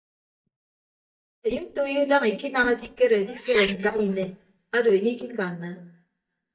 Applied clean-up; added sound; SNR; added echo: neural mask model DeepFilterNet 3.